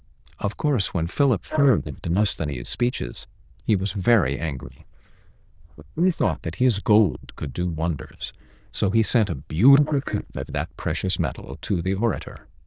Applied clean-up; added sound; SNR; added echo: neural diffusion model UNIVERSE++.